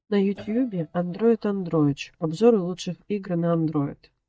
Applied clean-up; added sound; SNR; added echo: neural mask model DeepFilterNet 3.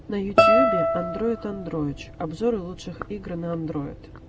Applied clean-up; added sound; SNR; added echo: none; Guitar; -4 dB; none.